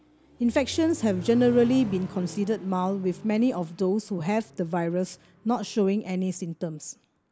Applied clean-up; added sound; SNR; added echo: none; Accelerating, revving, vroom; 17 dB; none.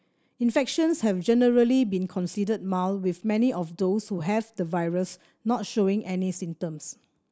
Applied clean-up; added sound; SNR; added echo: none; none; none; none.